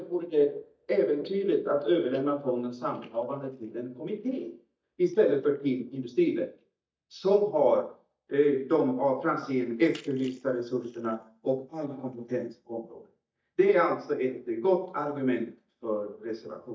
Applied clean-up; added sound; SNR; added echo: neural mask model DeepFilterNet 3.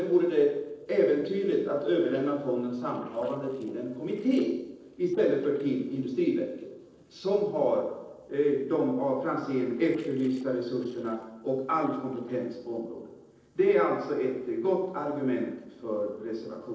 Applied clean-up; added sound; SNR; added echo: neural separator model SepFormer DNS4.